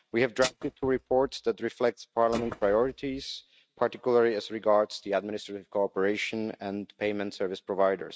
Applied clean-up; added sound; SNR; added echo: neural mask model RNNoise.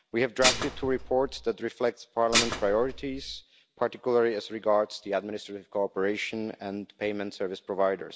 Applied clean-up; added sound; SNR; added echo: none; Dishes, pots, and pans; 2 dB; none.